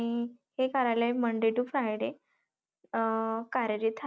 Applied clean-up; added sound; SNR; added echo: none; none; none; none.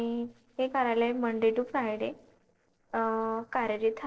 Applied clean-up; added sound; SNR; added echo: neural separator model SepFormer DNS4.